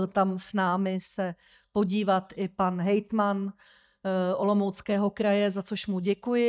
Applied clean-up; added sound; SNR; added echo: neural mask model DeepFilterNet 3.